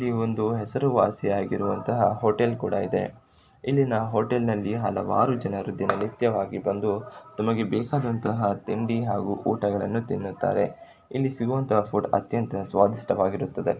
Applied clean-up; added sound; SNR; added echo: none; none; none; none.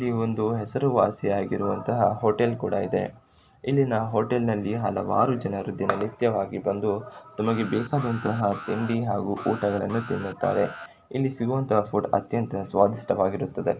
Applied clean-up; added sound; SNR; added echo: none; Alarm; 15 dB; none.